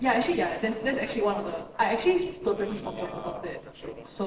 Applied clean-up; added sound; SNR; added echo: neural separator model SepFormer DNS4.